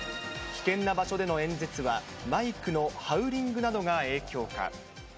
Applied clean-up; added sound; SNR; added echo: none; none; none; none.